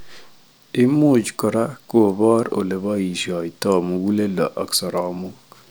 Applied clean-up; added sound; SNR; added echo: none; none; none; none.